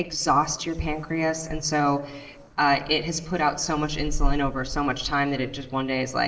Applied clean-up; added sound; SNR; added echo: neural separator model SepFormer DNS4.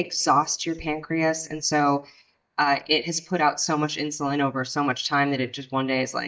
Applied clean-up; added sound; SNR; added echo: neural mask model DeepFilterNet 3.